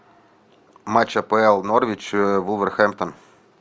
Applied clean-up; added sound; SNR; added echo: none; none; none; none.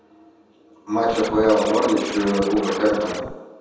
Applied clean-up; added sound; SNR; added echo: none; Scratching (performance technique); 12 dB; reverberation time 1.1 s.